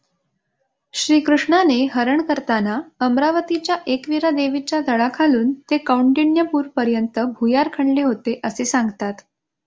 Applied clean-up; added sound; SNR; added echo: none; none; none; none.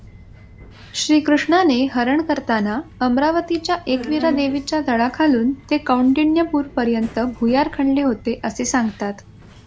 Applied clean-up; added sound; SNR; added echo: none; Subway, metro, underground; 18 dB; none.